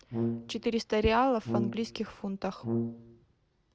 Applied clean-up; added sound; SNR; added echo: none; Brass instrument; 3 dB; none.